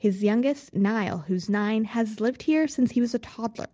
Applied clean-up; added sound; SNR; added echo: none; none; none; none.